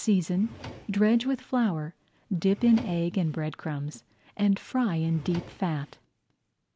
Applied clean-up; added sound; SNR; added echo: none; Drawer open or close; 19 dB; none.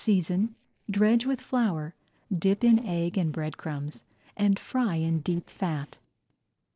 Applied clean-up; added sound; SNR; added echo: neural separator model SepFormer DNS4.